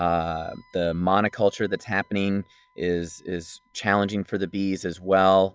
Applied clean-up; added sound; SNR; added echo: classical method log-MMSE.